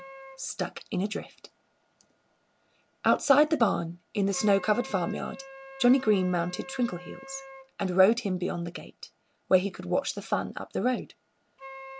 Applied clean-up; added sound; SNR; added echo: none; Wind instrument, woodwind instrument; 19 dB; none.